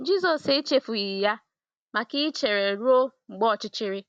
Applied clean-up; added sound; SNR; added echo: none; none; none; none.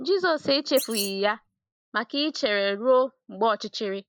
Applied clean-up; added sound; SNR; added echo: neural mask model Resemble Enhance denoiser.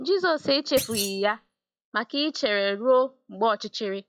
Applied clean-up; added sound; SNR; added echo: classical method log-MMSE.